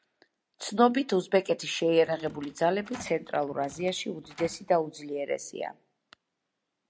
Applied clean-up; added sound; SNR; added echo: none; Door; 20 dB; none.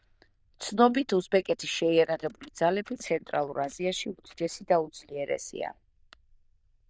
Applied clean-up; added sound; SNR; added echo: neural diffusion model UNIVERSE++.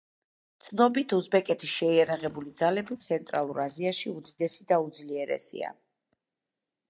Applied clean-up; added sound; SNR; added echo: neural mask model DeepFilterNet 3.